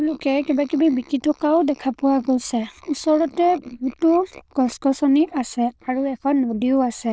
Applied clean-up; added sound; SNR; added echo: neural diffusion model UNIVERSE++.